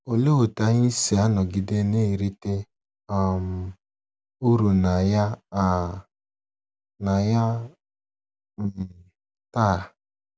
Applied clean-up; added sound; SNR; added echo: none; none; none; none.